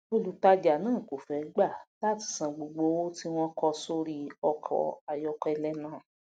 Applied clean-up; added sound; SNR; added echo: none; none; none; none.